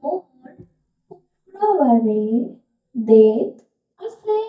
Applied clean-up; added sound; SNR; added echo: neural mask model DeepFilterNet 3.